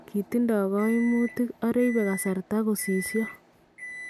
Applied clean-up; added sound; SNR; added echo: none; Microwave oven; 15 dB; none.